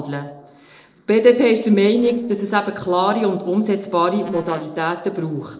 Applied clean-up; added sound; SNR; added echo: neural separator model SepFormer DNS4.